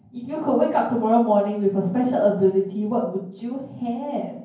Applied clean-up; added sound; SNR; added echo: none; none; none; reverberation time 0.9 s.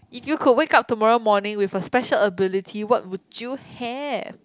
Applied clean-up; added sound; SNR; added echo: none; none; none; none.